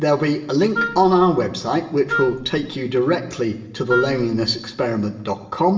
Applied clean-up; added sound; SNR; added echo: none; Wind instrument, woodwind instrument; 8 dB; reverberation time 0.9 s.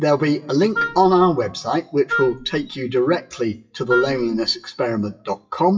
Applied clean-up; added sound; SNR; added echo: classical method WPE with log-MMSE.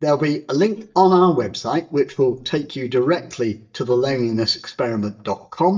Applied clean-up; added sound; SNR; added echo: neural mask model DeepFilterNet 3.